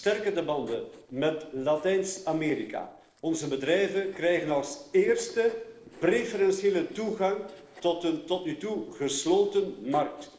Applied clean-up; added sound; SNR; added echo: neural separator model SepFormer DNS4.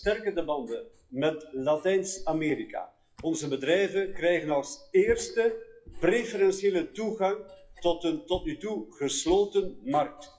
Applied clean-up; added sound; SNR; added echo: classical method WPE with log-MMSE.